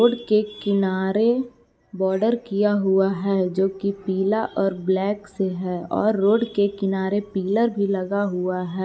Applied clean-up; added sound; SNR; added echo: none; none; none; none.